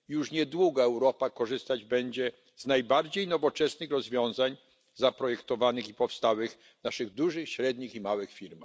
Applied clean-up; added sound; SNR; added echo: none; none; none; none.